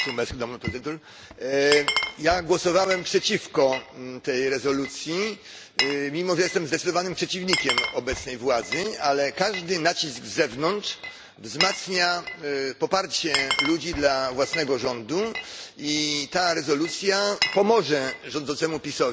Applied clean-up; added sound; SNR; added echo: none; Glass; 8 dB; none.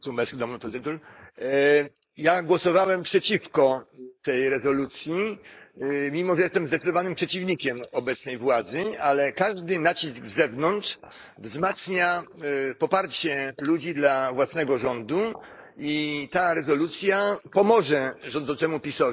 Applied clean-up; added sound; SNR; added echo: neural mask model Resemble Enhance denoiser.